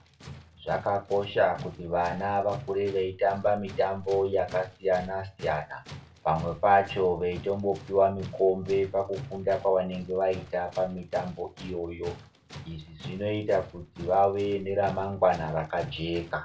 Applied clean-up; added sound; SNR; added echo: none; Tools; 17 dB; reverberation time 0.2 s.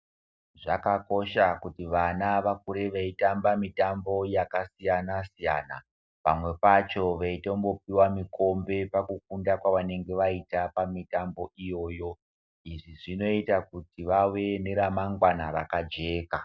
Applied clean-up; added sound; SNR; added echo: none; none; none; none.